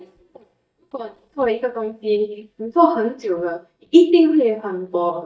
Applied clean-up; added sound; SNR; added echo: neural mask model DeepFilterNet 3.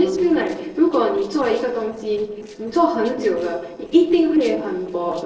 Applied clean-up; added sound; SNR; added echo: neural separator model SepFormer DNS4.